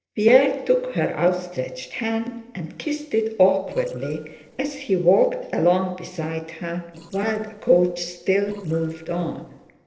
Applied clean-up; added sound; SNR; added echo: neural separator model SepFormer DNS4.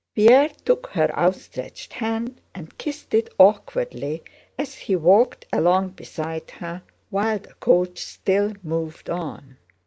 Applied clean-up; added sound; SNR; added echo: none; none; none; none.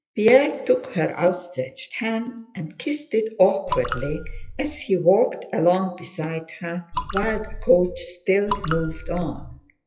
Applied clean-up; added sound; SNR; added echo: classical method WPE with log-MMSE.